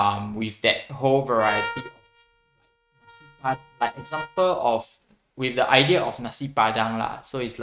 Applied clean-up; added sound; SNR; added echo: neural mask model RNNoise.